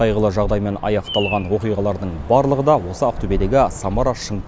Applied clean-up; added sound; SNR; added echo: none; Bird vocalization, bird call, bird song; 10 dB; none.